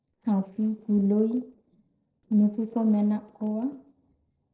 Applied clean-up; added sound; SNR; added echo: neural separator model SepFormer DNS4.